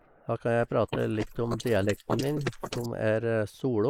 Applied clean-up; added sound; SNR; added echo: neural mask model Resemble Enhance denoiser.